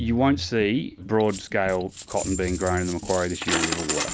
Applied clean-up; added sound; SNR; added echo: none; Coin (dropping); 8 dB; none.